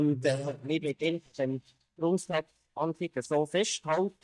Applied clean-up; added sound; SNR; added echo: neural mask model DeepFilterNet 3.